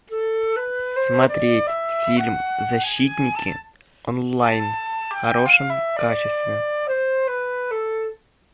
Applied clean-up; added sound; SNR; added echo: none; Wind instrument, woodwind instrument; 0 dB; none.